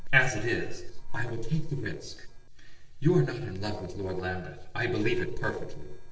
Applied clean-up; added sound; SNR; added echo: neural separator model SepFormer DNS4.